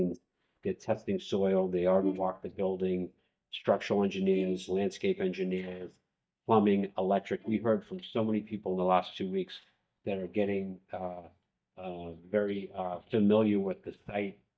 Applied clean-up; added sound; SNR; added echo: neural mask model DeepFilterNet 3.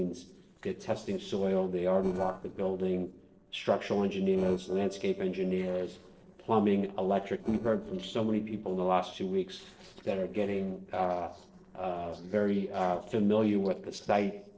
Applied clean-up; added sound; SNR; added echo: neural separator model SepFormer DNS4.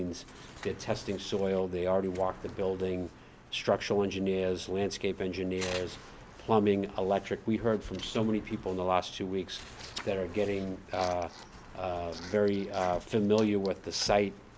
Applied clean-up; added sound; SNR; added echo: none; none; none; none.